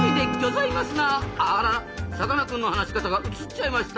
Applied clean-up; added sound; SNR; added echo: none; Acoustic guitar / Strum; 6 dB; none.